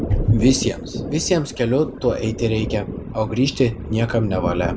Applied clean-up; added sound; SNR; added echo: none; Thunder; 8 dB; none.